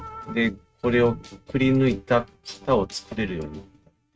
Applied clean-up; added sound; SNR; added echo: neural mask model RNNoise.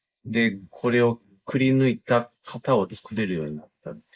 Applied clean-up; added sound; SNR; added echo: neural mask model Resemble Enhance denoiser.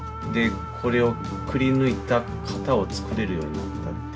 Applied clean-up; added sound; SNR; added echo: none; none; none; none.